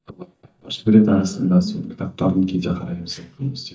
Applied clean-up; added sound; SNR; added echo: neural mask model DeepFilterNet 3.